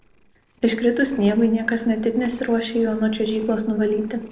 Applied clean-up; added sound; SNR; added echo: neural separator model SepFormer DNS4.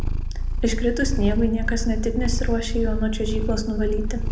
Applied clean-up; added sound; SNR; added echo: none; Purr; -2 dB; reverberation time 0.7 s.